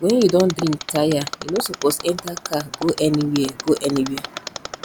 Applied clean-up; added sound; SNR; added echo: none; Mechanisms; 12 dB; none.